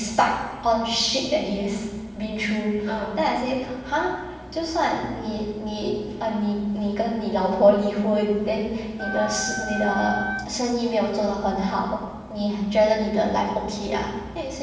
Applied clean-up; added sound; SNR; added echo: none; Wind instrument, woodwind instrument; 7 dB; reverberation time 1.1 s.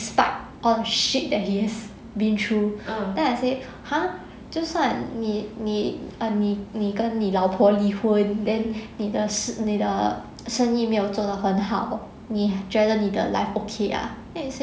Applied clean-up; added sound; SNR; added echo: none; none; none; none.